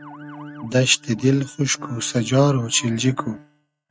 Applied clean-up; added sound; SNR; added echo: neural mask model RNNoise.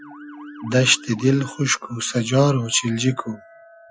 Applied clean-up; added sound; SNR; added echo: classical method Wiener filter.